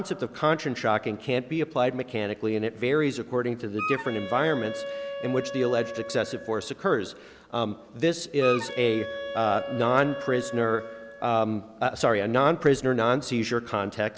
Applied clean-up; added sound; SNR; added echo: none; Wind instrument, woodwind instrument; 9 dB; none.